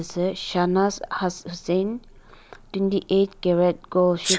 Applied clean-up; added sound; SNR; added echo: none; Sneeze; 13 dB; none.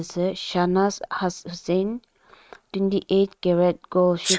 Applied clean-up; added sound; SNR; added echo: neural mask model RNNoise.